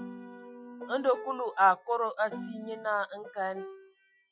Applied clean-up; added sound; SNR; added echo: classical method Wiener filter.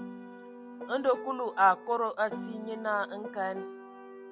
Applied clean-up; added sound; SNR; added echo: none; Piano; 12 dB; none.